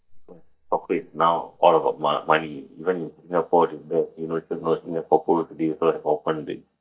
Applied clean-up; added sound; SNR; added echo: neural mask model DeepFilterNet 3.